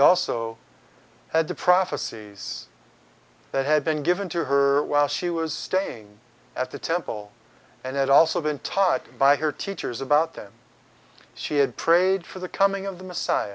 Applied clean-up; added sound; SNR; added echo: none; none; none; none.